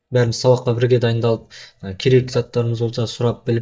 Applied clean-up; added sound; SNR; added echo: neural mask model DeepFilterNet 3.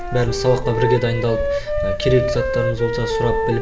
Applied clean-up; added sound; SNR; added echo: none; Wind instrument, woodwind instrument; 3 dB; reverberation time 2.2 s.